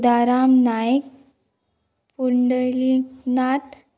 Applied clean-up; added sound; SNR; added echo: none; none; none; none.